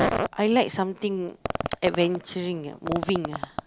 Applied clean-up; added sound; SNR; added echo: none; Fart; 4 dB; none.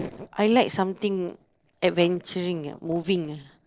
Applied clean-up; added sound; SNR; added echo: neural separator model SepFormer DNS4.